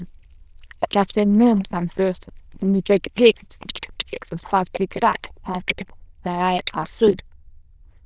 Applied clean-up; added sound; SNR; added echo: neural diffusion model UNIVERSE++.